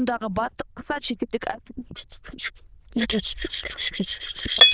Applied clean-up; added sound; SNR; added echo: neural diffusion model UNIVERSE++.